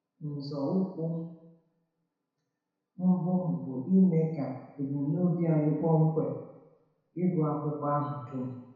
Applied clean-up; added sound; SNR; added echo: none; none; none; reverberation time 1.0 s.